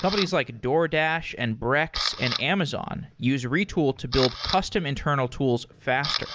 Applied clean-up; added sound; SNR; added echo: none; Camera; 10 dB; none.